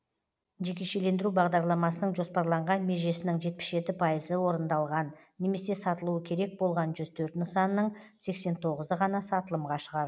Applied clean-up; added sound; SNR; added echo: none; none; none; none.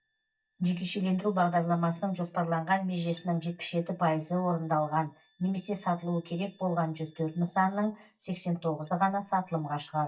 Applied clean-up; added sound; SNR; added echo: neural mask model DeepFilterNet 3.